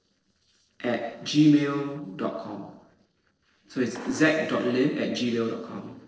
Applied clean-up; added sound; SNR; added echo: neural separator model SepFormer DNS4.